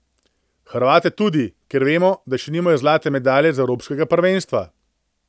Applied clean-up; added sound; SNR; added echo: none; none; none; none.